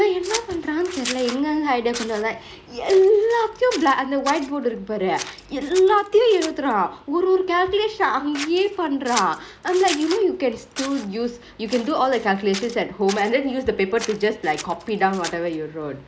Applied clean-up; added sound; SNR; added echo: none; Scissors; 15 dB; none.